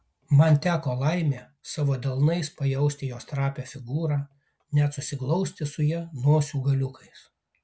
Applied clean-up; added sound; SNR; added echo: none; none; none; none.